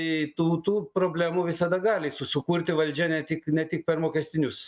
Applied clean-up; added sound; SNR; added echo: none; none; none; none.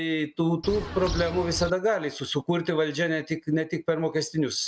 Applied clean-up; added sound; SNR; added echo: none; Bird; 6 dB; none.